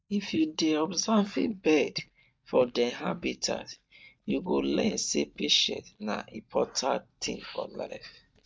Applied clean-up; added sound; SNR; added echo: neural mask model DeepFilterNet 3.